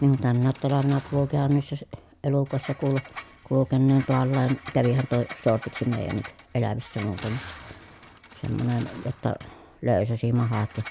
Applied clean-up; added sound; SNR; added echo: none; Engine; 18 dB; none.